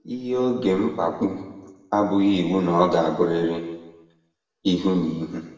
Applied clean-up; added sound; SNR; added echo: none; none; none; reverberation time 1.1 s.